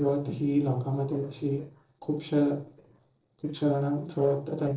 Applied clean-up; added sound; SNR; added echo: neural separator model SepFormer DNS4.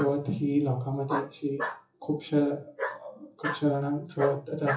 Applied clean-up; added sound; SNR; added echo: classical method WPE with log-MMSE.